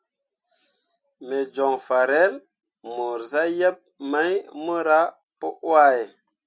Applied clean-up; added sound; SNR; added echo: none; none; none; none.